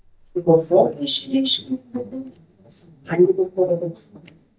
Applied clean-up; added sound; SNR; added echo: neural mask model DeepFilterNet 3.